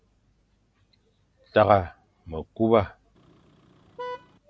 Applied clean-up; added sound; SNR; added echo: none; Vehicle horn, car horn, honking; 14 dB; none.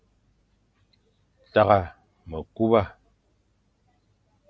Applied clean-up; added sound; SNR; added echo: none; none; none; none.